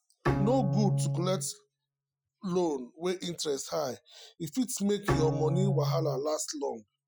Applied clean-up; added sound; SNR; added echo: classical method Wiener filter.